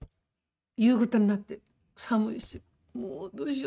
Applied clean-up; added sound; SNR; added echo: neural mask model RNNoise.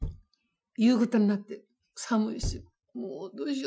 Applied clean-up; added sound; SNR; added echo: classical method Wiener filter.